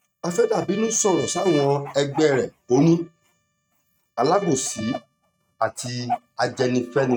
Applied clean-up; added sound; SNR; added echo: neural mask model RNNoise.